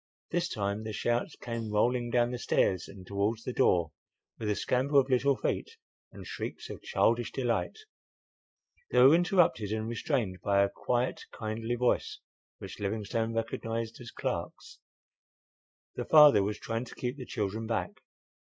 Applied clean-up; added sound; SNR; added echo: neural mask model Resemble Enhance denoiser.